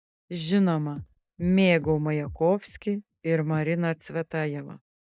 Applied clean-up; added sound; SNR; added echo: neural mask model DeepFilterNet 3.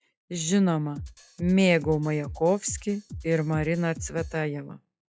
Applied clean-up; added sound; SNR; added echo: classical method log-MMSE.